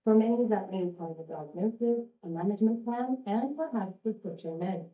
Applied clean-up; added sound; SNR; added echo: neural mask model DeepFilterNet 3.